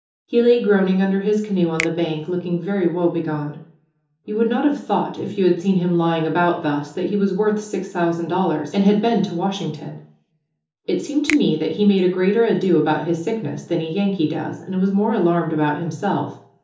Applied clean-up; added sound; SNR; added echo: none; Finger snapping; 15 dB; reverberation time 1.2 s.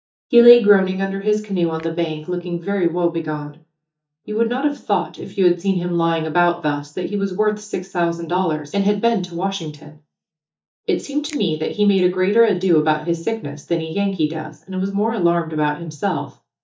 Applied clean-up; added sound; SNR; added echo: neural mask model DeepFilterNet 3.